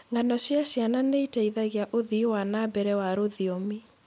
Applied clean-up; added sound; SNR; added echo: none; none; none; none.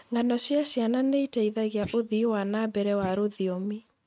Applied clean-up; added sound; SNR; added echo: neural mask model RNNoise.